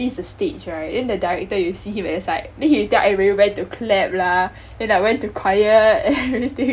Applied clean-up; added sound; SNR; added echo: none; none; none; none.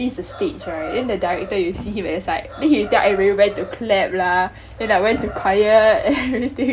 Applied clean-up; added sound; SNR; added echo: none; Chicken, rooster + Thump, thud; 17 dB; none.